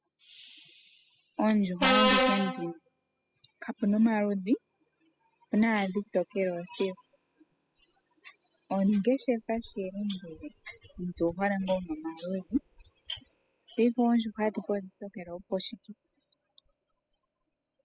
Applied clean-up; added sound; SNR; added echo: classical method spectral subtraction.